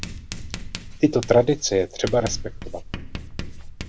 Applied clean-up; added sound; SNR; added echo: none; Writing; 9 dB; none.